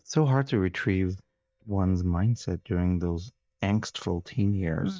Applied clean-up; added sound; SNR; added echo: neural mask model DeepFilterNet 3.